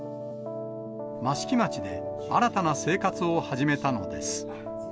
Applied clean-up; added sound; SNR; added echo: none; none; none; none.